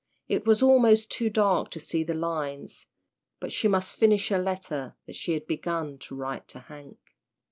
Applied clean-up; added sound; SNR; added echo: none; none; none; none.